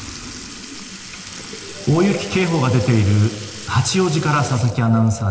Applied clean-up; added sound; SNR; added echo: none; Sink (filling or washing) / Liquid; 16 dB; reverberation time 1.9 s.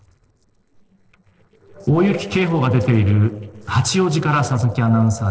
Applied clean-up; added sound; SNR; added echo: neural separator model SepFormer DNS4.